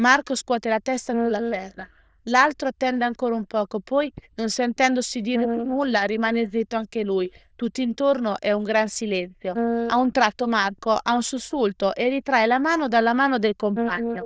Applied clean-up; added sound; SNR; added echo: neural diffusion model UNIVERSE++.